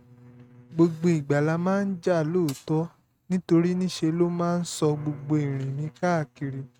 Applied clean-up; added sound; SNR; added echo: neural mask model RNNoise.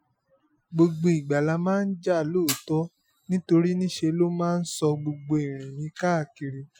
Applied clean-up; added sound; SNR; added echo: classical method Wiener filter.